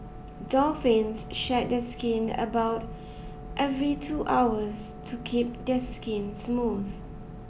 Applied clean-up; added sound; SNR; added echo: none; Wind instrument, woodwind instrument; 20 dB; none.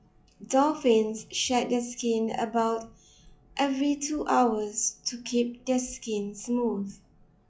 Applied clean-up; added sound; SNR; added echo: classical method log-MMSE.